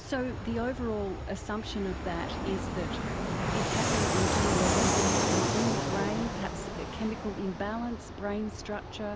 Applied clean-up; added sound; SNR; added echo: none; Fixed-wing aircraft, airplane; -3 dB; none.